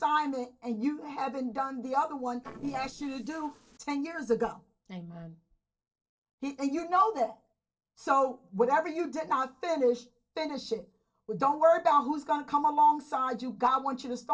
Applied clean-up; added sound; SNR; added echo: neural separator model SepFormer DNS4.